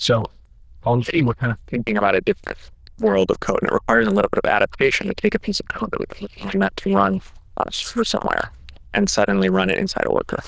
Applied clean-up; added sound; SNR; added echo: neural diffusion model UNIVERSE++.